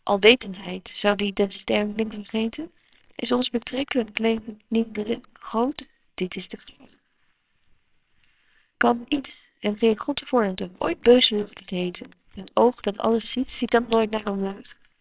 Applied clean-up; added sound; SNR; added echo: neural separator model SepFormer WHAMR!.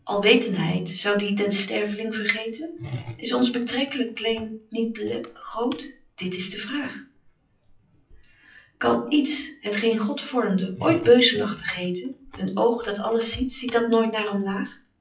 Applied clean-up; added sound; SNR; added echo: classical method WPE with log-MMSE.